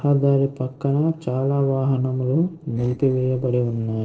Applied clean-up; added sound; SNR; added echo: neural separator model SepFormer DNS4.